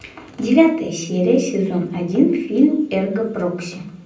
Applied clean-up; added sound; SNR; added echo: none; none; none; reverberation time 0.6 s.